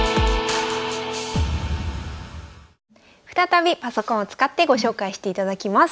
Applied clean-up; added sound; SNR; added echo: none; none; none; none.